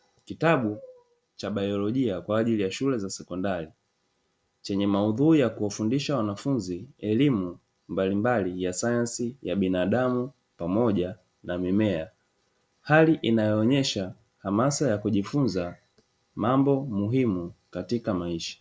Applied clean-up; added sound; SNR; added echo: none; none; none; none.